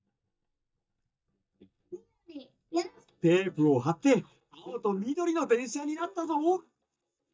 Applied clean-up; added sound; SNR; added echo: neural mask model DeepFilterNet 3.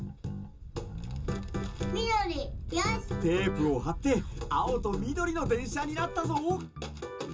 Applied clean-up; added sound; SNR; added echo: none; Wind; 9 dB; reverberation time 0.2 s.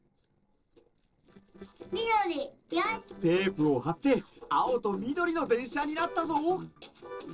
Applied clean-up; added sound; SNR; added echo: neural separator model SepFormer DNS4.